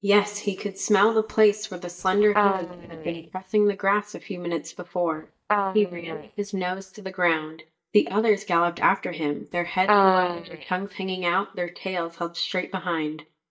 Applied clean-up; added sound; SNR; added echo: neural mask model DeepFilterNet 3.